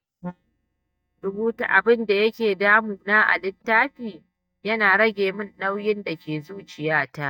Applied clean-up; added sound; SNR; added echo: neural mask model DeepFilterNet 3.